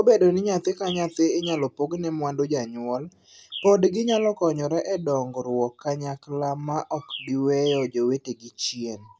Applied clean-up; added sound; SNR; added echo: none; Bird; 18 dB; none.